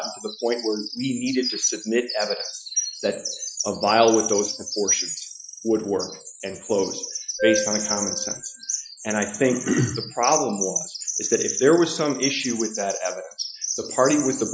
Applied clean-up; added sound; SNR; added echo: classical method Wiener filter.